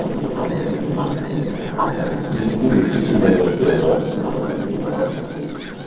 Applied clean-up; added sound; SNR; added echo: neural separator model SepFormer DNS4.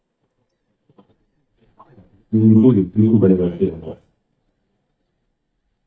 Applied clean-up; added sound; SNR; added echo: neural mask model DeepFilterNet 3.